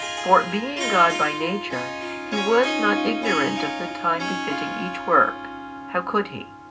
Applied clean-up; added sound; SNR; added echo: none; Harp; 5 dB; reverberation time 0.2 s.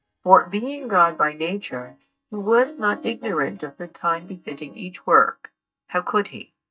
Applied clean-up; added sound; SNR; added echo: neural mask model DeepFilterNet 3.